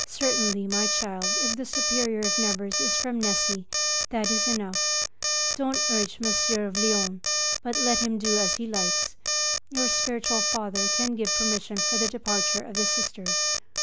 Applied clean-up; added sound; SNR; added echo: none; Alarm; -4 dB; none.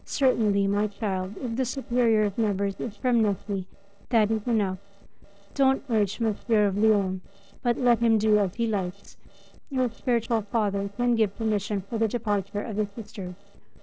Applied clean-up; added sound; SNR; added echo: neural separator model SepFormer DNS4.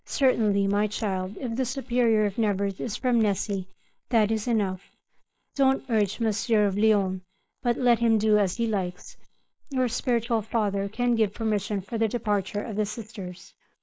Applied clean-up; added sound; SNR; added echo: neural mask model Resemble Enhance denoiser.